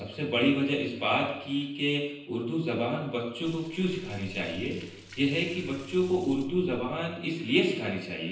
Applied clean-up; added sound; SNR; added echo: neural separator model SepFormer DNS4.